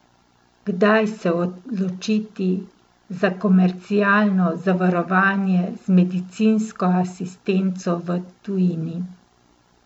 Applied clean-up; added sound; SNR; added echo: none; none; none; none.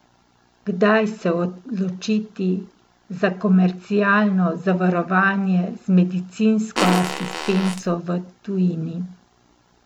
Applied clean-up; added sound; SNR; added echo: none; Fart; 5 dB; none.